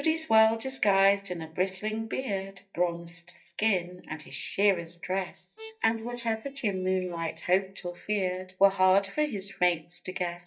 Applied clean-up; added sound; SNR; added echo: neural mask model DeepFilterNet 3.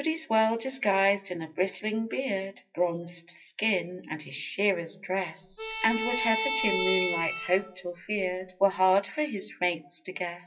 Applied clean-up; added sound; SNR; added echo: classical method WPE with log-MMSE.